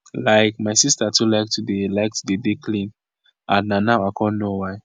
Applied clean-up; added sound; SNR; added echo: none; none; none; none.